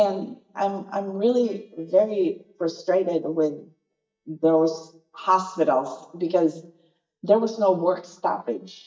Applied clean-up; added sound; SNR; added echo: neural mask model DeepFilterNet 3.